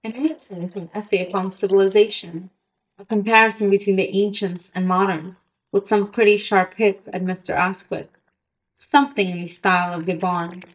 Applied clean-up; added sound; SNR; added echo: neural mask model DeepFilterNet 3.